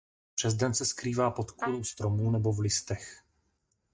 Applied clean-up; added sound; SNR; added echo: neural mask model DeepFilterNet 3.